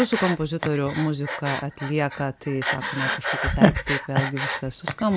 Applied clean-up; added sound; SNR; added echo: none; Breathing; 0 dB; none.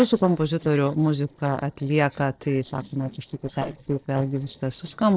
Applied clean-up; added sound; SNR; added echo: neural separator model SepFormer DNS4.